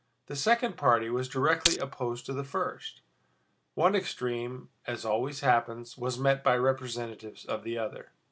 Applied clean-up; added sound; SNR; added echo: none; Glass; 0 dB; none.